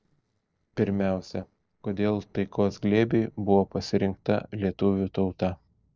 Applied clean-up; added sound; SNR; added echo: neural separator model SepFormer DNS4.